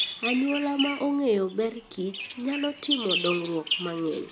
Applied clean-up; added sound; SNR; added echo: none; Bird vocalization, bird call, bird song; 5 dB; none.